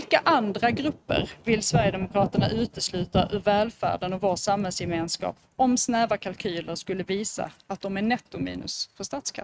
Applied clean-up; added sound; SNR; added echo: neural mask model RNNoise.